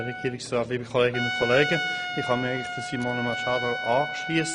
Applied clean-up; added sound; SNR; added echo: none; Trumpet; 5 dB; none.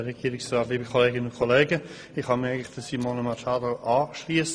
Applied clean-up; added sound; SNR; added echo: none; none; none; none.